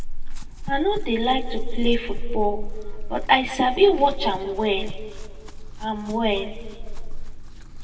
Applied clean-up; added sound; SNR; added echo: none; Chewing, mastication / Livestock, farm animals, working animals; 2 dB; reverberation time 1.3 s.